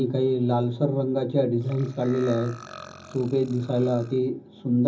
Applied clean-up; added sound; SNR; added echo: none; Burping, eructation; 19 dB; reverberation time 0.4 s.